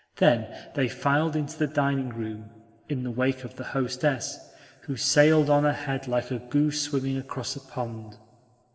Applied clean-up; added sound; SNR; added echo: none; none; none; reverberation time 1.5 s.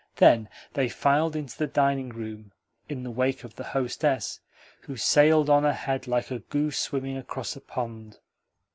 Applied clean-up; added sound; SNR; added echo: none; none; none; none.